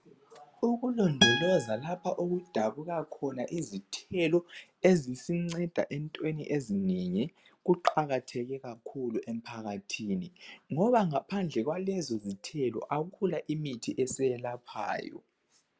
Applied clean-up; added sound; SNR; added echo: none; Acoustic guitar; 0 dB; none.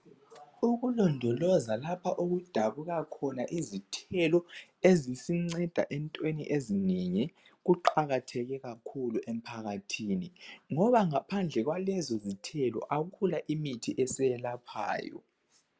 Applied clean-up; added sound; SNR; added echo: none; none; none; none.